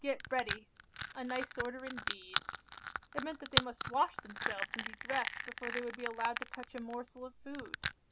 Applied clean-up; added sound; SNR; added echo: none; Crushing; -3 dB; none.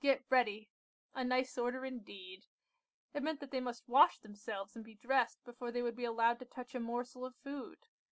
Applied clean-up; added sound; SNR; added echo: none; none; none; none.